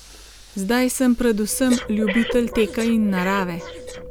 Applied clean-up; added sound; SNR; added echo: none; Breathing; 12 dB; none.